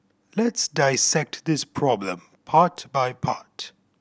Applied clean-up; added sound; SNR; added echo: none; none; none; none.